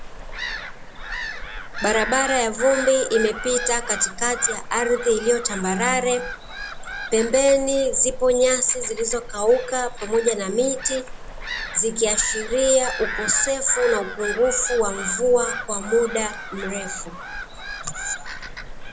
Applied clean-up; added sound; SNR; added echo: none; Gull, seagull / Bird vocalization, bird call, bird song; 9 dB; none.